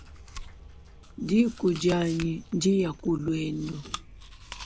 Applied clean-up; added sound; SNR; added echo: none; Chewing, mastication; 15 dB; none.